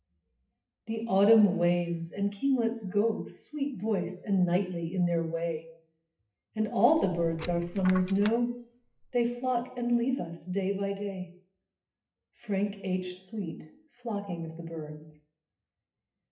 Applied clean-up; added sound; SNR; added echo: classical method WPE with log-MMSE.